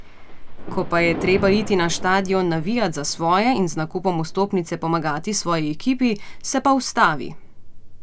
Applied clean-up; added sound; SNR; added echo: none; Thunder; 16 dB; none.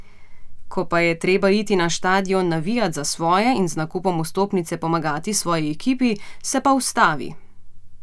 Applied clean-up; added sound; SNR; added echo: none; none; none; none.